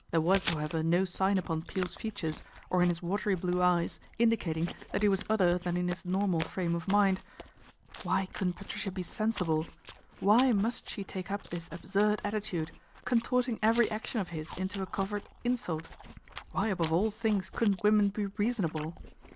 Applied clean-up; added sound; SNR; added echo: none; Chewing, mastication; 16 dB; none.